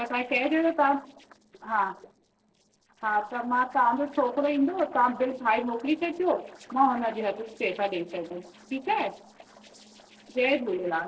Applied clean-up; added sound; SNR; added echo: neural separator model SepFormer DNS4.